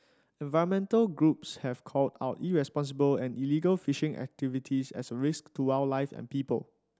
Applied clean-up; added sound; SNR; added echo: none; none; none; none.